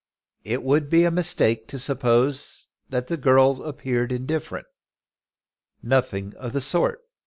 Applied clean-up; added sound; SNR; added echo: none; none; none; none.